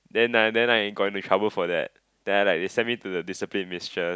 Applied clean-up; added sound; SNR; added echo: none; none; none; none.